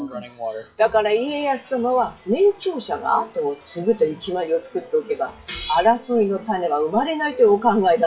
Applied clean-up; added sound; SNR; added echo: classical method WPE with log-MMSE.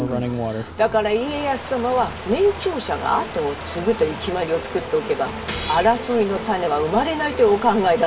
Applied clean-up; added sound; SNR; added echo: none; Stream; 11 dB; reverberation time 0.2 s.